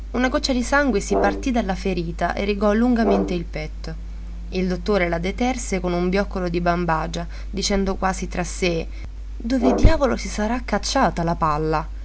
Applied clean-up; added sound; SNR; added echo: none; Brass instrument; 7 dB; none.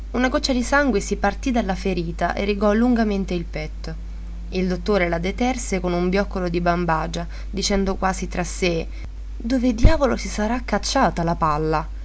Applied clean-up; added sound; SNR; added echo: none; none; none; none.